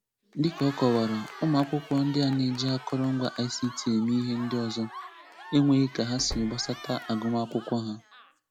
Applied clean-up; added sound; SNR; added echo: none; Cheering + Slam; 16 dB; none.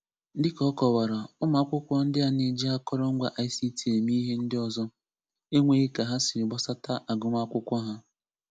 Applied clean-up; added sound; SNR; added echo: none; none; none; none.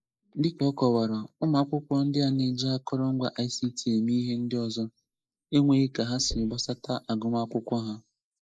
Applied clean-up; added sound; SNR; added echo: neural mask model Resemble Enhance denoiser.